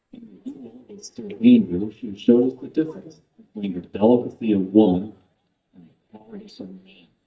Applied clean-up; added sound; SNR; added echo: neural mask model DeepFilterNet 3.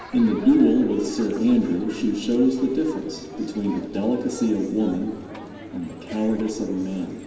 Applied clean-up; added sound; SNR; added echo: none; Crowd; 17 dB; reverberation time 2.4 s.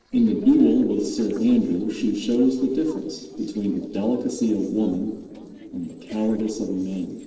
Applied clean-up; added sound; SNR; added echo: neural separator model SepFormer DNS4.